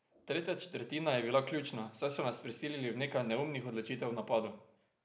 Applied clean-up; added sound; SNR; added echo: none; none; none; none.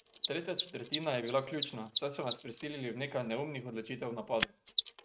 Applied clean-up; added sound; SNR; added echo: neural mask model RNNoise.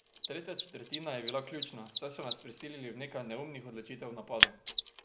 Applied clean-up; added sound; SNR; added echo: none; Mechanisms; -5 dB; none.